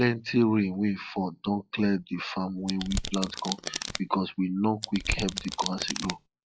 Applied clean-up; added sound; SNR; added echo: classical method log-MMSE.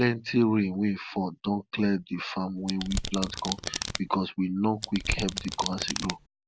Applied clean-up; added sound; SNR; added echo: none; Domestic sounds, home sounds; 5 dB; none.